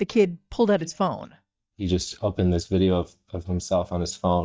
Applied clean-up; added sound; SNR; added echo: neural mask model DeepFilterNet 3.